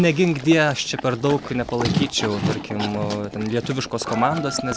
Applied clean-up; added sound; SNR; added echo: none; Livestock, farm animals, working animals; 7 dB; none.